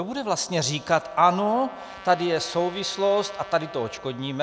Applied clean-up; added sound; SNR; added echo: none; Trumpet; 19 dB; none.